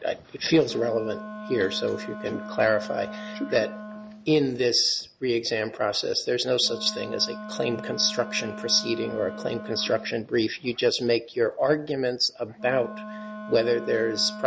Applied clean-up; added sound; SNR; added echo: none; Wind instrument, woodwind instrument; 13 dB; none.